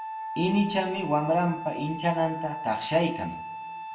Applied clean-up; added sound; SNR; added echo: none; Wind instrument, woodwind instrument; 9 dB; reverberation time 0.5 s.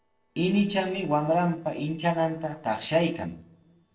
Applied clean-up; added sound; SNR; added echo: neural separator model SepFormer DNS4.